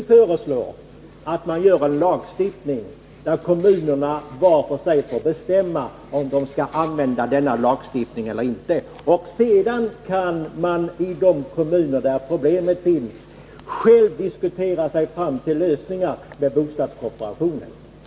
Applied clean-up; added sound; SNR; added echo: none; none; none; none.